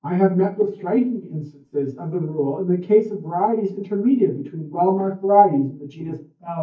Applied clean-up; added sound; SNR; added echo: neural mask model DeepFilterNet 3.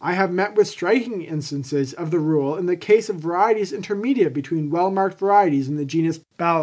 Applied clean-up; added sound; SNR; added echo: none; none; none; none.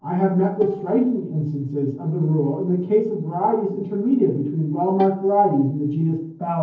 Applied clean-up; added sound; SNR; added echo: neural separator model SepFormer DNS4.